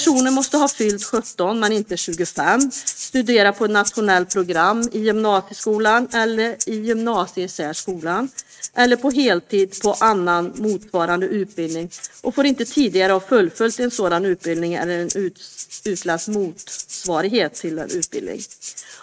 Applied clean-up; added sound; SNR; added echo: neural mask model RNNoise.